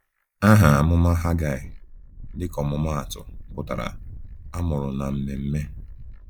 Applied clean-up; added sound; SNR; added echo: neural mask model Resemble Enhance denoiser.